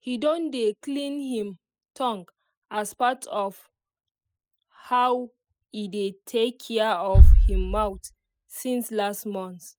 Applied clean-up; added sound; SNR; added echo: classical method spectral subtraction.